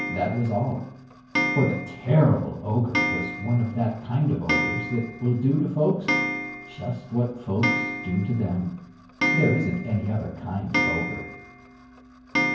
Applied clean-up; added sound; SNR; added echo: none; Clock; 4 dB; reverberation time 0.9 s.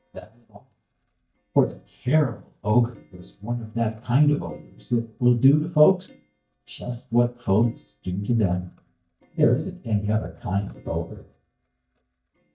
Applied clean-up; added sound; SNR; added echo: neural mask model DeepFilterNet 3.